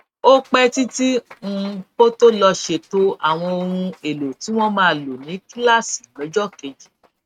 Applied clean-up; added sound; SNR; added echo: neural mask model RNNoise.